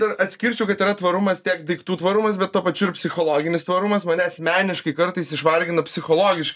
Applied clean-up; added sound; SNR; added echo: neural mask model Resemble Enhance denoiser.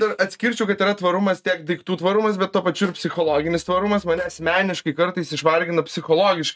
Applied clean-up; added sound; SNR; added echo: neural mask model RNNoise.